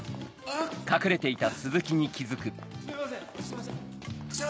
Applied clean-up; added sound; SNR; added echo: none; none; none; none.